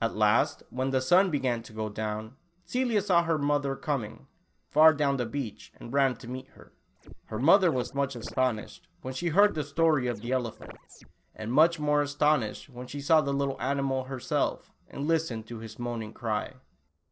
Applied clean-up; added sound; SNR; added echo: neural separator model SepFormer DNS4.